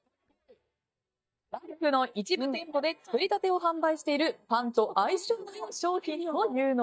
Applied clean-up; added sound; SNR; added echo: neural mask model DeepFilterNet 3.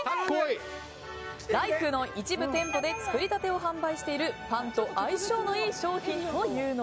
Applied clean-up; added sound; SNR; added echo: none; Ringtone / Bell; 11 dB; none.